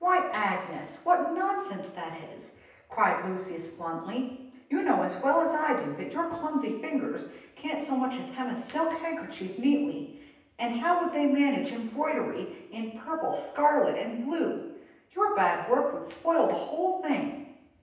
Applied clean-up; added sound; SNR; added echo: none; none; none; reverberation time 0.9 s.